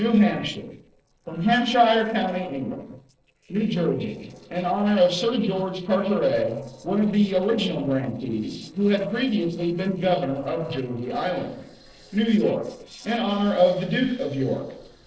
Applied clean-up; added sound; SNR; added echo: neural separator model SepFormer DNS4.